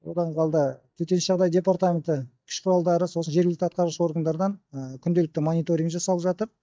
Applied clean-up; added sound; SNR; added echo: neural mask model DeepFilterNet 3.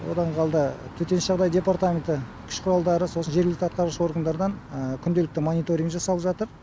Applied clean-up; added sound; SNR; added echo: none; none; none; none.